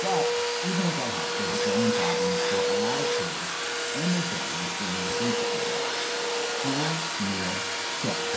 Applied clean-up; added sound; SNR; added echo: none; Domestic sounds, home sounds; -5 dB; reverberation time 0.5 s.